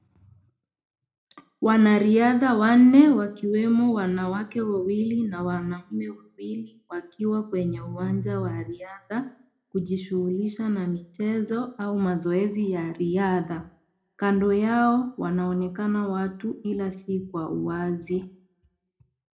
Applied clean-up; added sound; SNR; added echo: none; none; none; reverberation time 0.3 s.